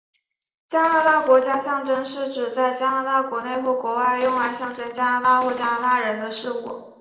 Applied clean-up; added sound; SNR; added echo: neural separator model SepFormer DNS4.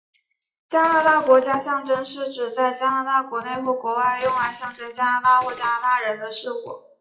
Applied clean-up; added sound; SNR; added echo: classical method WPE with log-MMSE.